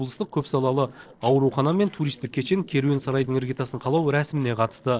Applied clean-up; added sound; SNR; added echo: neural separator model SepFormer DNS4.